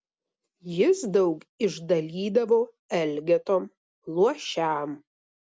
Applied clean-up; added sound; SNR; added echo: none; none; none; none.